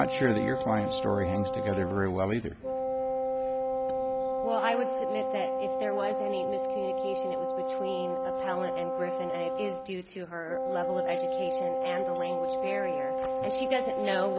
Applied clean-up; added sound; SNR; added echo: none; Wind instrument, woodwind instrument; -3 dB; none.